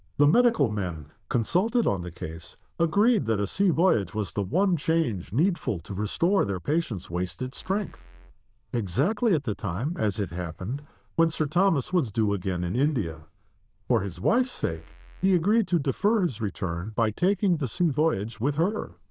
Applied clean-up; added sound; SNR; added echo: neural diffusion model UNIVERSE++.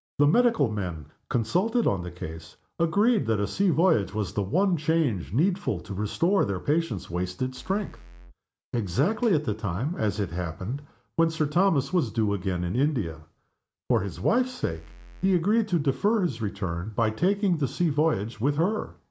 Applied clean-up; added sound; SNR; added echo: none; Bass drum / Keyboard (musical); 19 dB; none.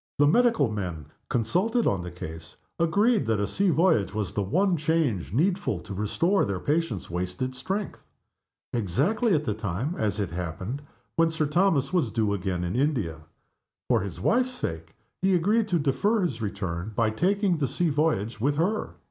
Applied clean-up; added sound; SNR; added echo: none; none; none; none.